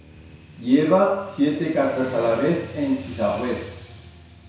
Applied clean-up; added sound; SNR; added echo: none; Motorcycle / Traffic noise, roadway noise; 17 dB; reverberation time 0.7 s.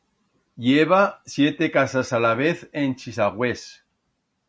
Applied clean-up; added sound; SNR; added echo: none; none; none; none.